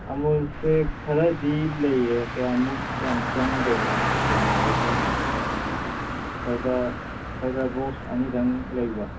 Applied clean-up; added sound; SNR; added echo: none; Car; 1 dB; reverberation time 0.3 s.